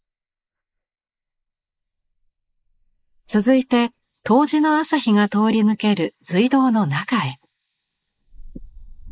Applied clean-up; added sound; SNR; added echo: neural mask model Resemble Enhance denoiser.